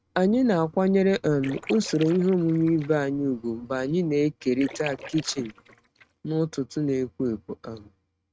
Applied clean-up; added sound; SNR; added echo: neural mask model RNNoise.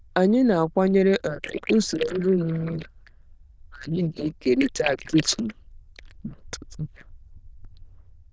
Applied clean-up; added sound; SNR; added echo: neural diffusion model UNIVERSE++.